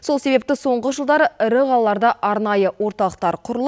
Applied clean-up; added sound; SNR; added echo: none; none; none; none.